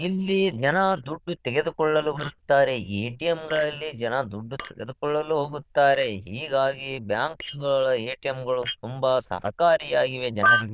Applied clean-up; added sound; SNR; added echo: neural diffusion model UNIVERSE++.